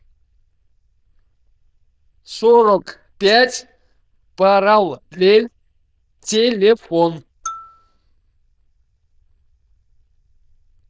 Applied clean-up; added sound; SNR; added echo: neural diffusion model UNIVERSE++.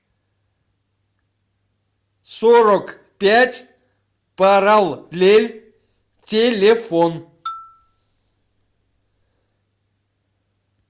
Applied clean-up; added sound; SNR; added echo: none; Marimba, xylophone; 17 dB; none.